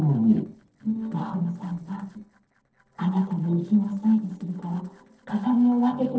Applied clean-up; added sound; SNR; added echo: neural separator model SepFormer DNS4.